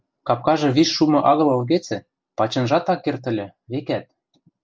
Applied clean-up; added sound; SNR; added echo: none; none; none; none.